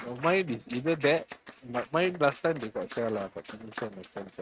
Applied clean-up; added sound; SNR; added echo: neural mask model RNNoise.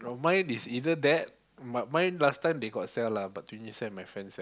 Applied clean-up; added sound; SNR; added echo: none; none; none; none.